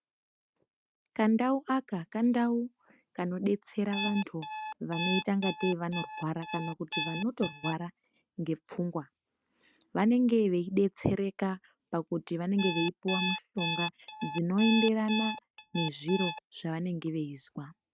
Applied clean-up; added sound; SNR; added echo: neural mask model RNNoise.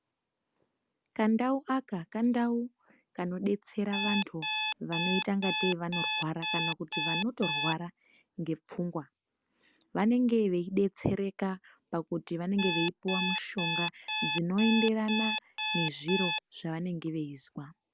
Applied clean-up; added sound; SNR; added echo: none; Alarm; 1 dB; none.